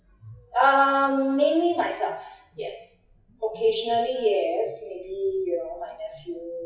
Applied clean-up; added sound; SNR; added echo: classical method WPE with log-MMSE.